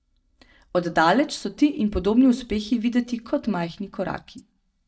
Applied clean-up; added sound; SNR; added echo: neural mask model DeepFilterNet 3.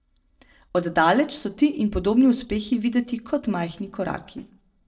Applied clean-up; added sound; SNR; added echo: neural separator model SepFormer DNS4.